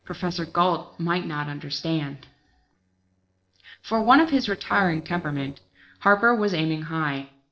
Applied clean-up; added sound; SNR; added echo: neural separator model SepFormer DNS4.